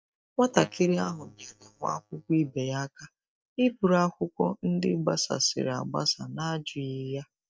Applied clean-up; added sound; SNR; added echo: neural mask model DeepFilterNet 3.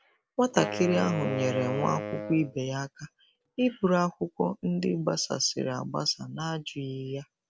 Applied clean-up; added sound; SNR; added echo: none; Wind instrument, woodwind instrument; 8 dB; none.